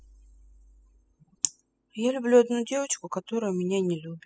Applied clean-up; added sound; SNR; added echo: classical method spectral subtraction.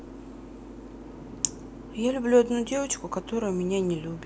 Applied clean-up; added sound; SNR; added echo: none; Boat, Water vehicle; 15 dB; none.